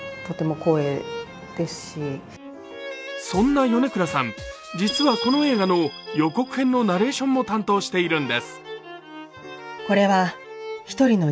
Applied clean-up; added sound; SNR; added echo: none; Drum kit; 20 dB; none.